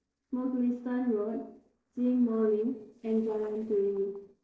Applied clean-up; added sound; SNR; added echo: neural separator model SepFormer DNS4.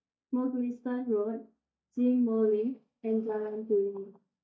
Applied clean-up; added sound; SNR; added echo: neural mask model DeepFilterNet 3.